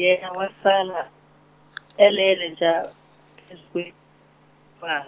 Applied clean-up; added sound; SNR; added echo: none; none; none; none.